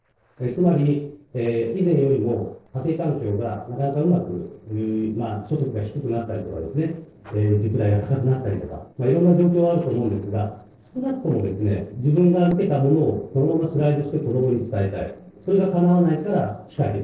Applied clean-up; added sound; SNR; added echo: neural separator model SepFormer DNS4.